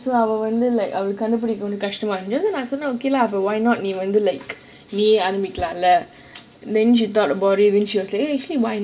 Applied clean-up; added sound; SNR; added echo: none; none; none; reverberation time 0.4 s.